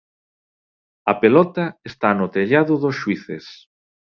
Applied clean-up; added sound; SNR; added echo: none; none; none; none.